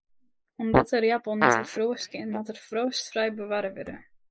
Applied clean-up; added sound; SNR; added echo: neural mask model Resemble Enhance denoiser.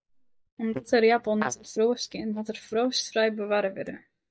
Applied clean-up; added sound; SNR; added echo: neural mask model DeepFilterNet 3.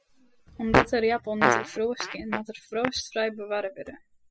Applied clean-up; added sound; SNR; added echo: classical method spectral subtraction.